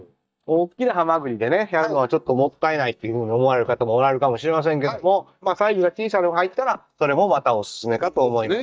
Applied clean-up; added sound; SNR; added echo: neural mask model DeepFilterNet 3.